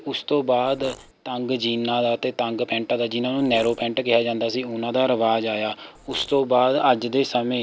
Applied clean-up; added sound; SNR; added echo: none; Fart; 17 dB; none.